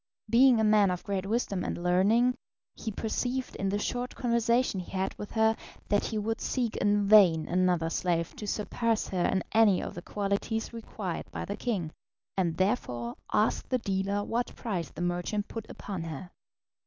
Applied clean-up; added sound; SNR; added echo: none; none; none; none.